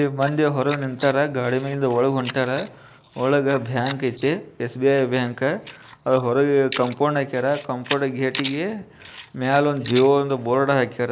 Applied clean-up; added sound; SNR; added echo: neural mask model Resemble Enhance denoiser.